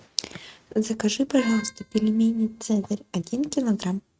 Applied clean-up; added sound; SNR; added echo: neural mask model RNNoise.